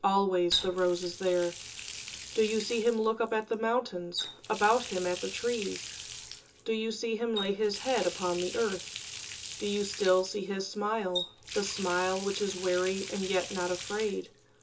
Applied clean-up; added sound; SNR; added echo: none; Water tap, faucet; 10 dB; reverberation time 0.2 s.